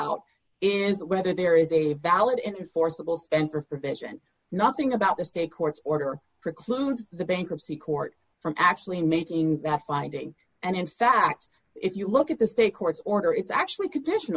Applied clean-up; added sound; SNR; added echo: none; none; none; none.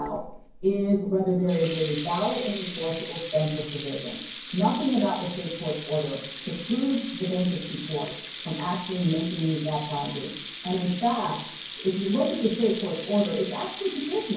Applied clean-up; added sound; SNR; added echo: none; Sink (filling or washing) / Water tap, faucet; 5 dB; reverberation time 0.9 s.